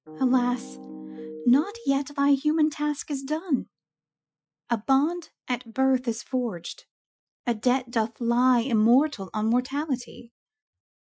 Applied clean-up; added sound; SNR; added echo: classical method Wiener filter.